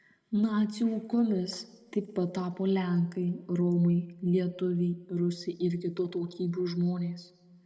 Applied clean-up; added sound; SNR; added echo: none; none; none; reverberation time 1.1 s.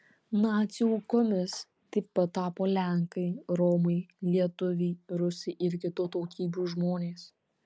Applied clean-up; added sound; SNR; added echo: none; none; none; none.